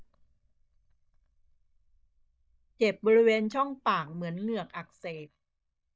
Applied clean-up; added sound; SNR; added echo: neural mask model DeepFilterNet 3.